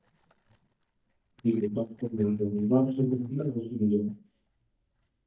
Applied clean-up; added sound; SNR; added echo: neural mask model DeepFilterNet 3.